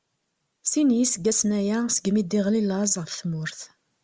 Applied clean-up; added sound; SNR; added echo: none; none; none; none.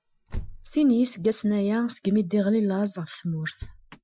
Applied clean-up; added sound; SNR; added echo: classical method Wiener filter.